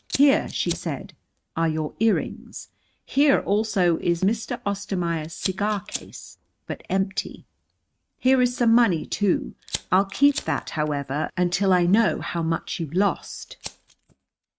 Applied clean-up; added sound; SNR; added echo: neural mask model RNNoise.